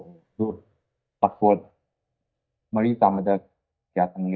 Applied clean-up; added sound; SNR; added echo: neural mask model DeepFilterNet 3.